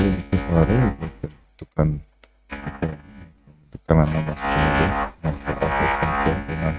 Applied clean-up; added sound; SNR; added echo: neural mask model RNNoise.